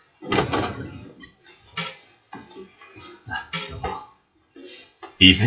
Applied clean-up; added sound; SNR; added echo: classical method WPE with log-MMSE.